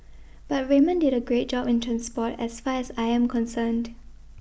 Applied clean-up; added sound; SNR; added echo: none; none; none; none.